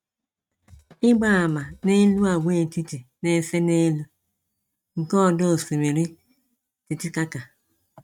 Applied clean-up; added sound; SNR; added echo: neural mask model RNNoise.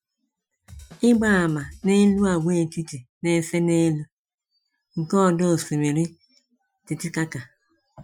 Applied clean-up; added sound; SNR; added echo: classical method Wiener filter.